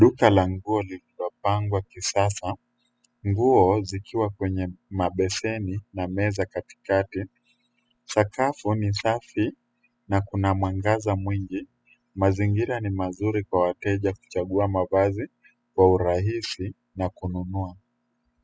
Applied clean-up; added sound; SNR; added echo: classical method spectral subtraction.